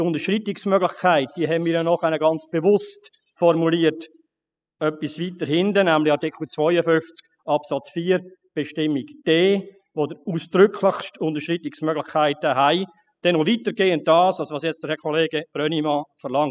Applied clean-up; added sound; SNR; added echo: classical method spectral subtraction.